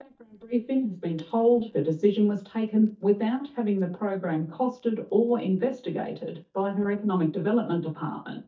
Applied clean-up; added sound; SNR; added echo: neural mask model DeepFilterNet 3.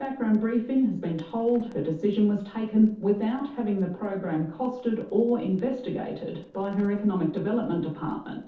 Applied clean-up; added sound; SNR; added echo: neural separator model SepFormer DNS4.